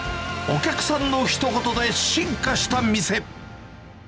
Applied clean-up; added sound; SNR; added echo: none; none; none; none.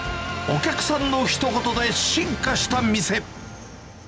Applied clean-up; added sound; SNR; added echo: none; Fixed-wing aircraft, airplane; 20 dB; none.